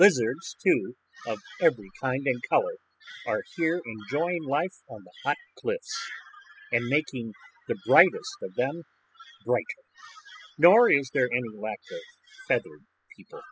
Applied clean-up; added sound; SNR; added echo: classical method spectral subtraction.